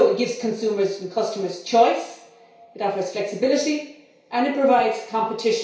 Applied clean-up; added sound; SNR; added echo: none; none; none; reverberation time 0.6 s.